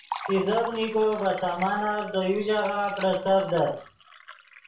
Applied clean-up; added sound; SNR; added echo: none; Liquid; 13 dB; reverberation time 0.4 s.